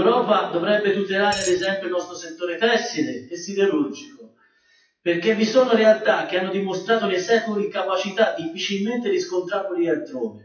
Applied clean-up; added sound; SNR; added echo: classical method WPE with log-MMSE.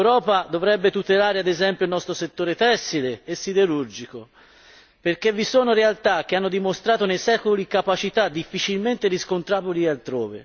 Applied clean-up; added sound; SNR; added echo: none; none; none; none.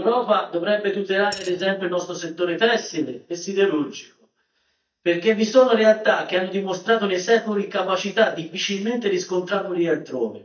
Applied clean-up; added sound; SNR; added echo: neural mask model DeepFilterNet 3.